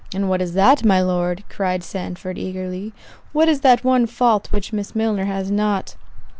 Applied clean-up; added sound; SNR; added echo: none; none; none; none.